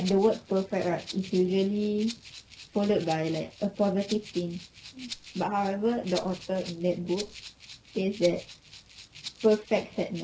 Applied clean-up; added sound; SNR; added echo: none; Rattle (instrument); 17 dB; none.